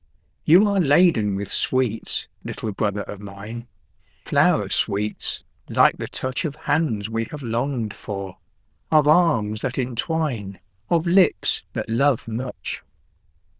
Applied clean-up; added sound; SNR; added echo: neural diffusion model UNIVERSE++.